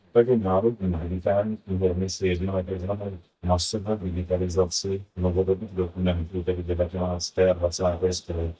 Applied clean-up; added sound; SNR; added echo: neural mask model DeepFilterNet 3.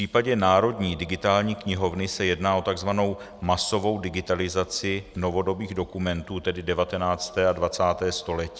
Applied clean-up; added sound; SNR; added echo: none; none; none; none.